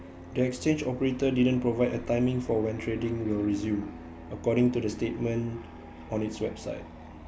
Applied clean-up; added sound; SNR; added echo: none; Fixed-wing aircraft, airplane; 15 dB; none.